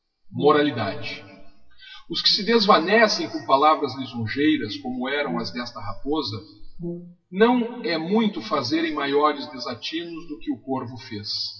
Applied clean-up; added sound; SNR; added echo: classical method WPE with log-MMSE.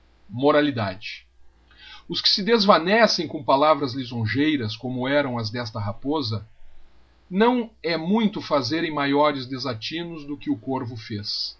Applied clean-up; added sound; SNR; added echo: none; none; none; none.